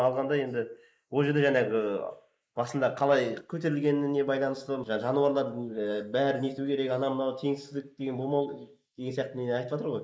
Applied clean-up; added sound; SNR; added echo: neural mask model Resemble Enhance denoiser.